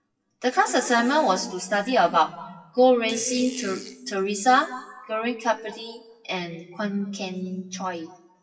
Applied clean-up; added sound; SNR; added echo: classical method WPE with log-MMSE.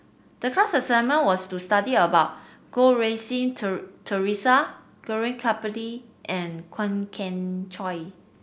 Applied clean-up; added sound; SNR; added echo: none; none; none; none.